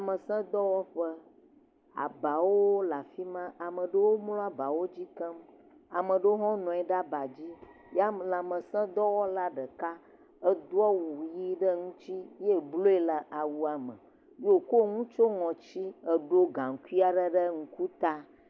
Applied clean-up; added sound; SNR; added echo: none; none; none; none.